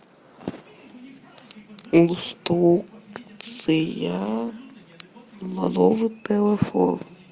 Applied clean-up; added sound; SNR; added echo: none; none; none; none.